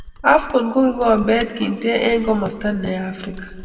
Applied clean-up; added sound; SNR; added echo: none; Mechanisms; 18 dB; reverberation time 1.5 s.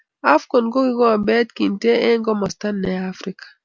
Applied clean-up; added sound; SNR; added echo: none; none; none; none.